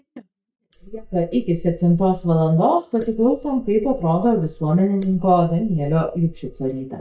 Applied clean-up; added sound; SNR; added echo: neural mask model DeepFilterNet 3.